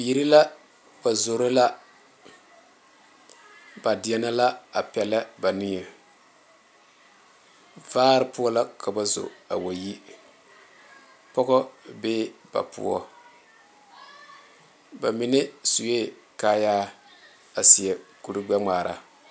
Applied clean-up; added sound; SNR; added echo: none; none; none; none.